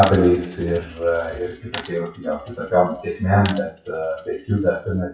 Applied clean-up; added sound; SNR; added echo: classical method WPE with log-MMSE.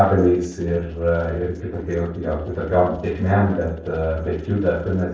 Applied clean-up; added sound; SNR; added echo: neural separator model SepFormer DNS4.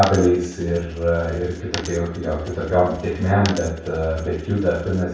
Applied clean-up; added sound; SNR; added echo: none; Coin (dropping); 18 dB; reverberation time 0.7 s.